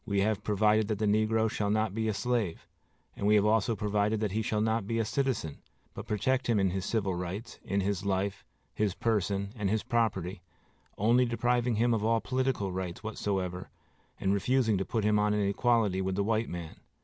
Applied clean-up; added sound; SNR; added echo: none; none; none; none.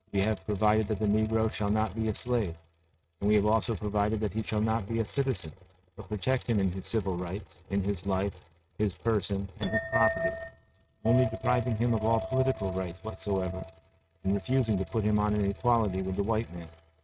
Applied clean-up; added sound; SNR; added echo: neural mask model RNNoise.